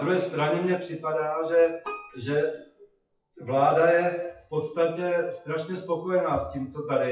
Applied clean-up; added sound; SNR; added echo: classical method WPE with log-MMSE.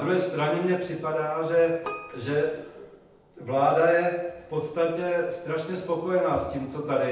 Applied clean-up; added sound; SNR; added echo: none; Keyboard (musical); 20 dB; reverberation time 0.8 s.